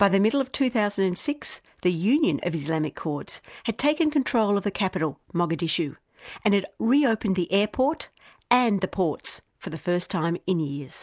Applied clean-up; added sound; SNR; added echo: none; none; none; none.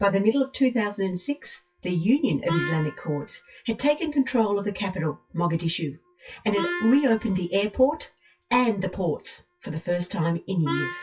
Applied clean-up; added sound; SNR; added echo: classical method WPE with log-MMSE.